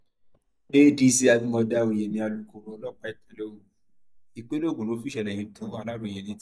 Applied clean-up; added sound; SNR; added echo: neural mask model DeepFilterNet 3.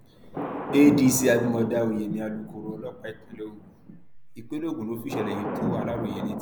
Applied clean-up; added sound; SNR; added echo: none; Thunder; 7 dB; none.